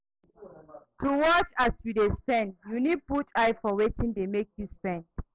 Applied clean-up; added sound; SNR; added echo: none; none; none; none.